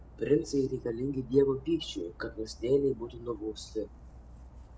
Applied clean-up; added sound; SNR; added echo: none; Dog; 18 dB; none.